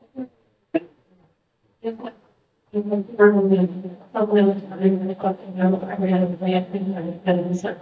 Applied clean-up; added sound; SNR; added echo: neural mask model DeepFilterNet 3.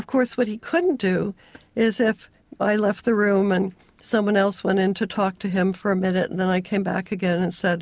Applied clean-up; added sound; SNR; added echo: none; none; none; none.